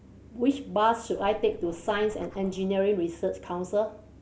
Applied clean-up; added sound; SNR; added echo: none; Scratching (performance technique); 19 dB; none.